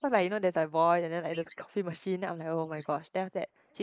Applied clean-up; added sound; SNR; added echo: neural mask model Resemble Enhance denoiser.